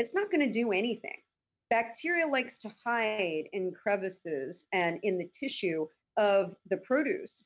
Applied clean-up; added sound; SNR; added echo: none; none; none; none.